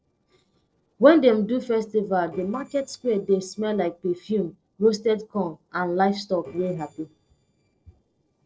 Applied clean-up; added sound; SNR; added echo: neural separator model SepFormer DNS4.